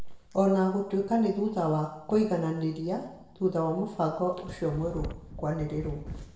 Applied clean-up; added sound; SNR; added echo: none; Wind; 10 dB; reverberation time 0.8 s.